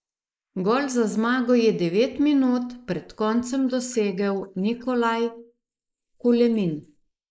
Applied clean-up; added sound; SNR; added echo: neural mask model Resemble Enhance denoiser.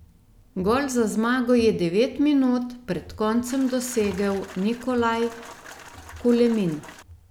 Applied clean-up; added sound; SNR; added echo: none; Rain; 20 dB; none.